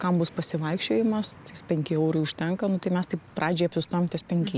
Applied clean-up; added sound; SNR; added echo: none; none; none; none.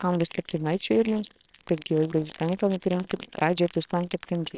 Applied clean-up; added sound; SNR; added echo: neural separator model SepFormer WHAMR!.